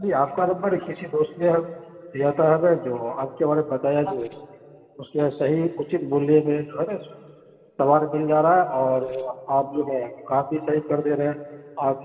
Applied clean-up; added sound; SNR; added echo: neural separator model SepFormer DNS4.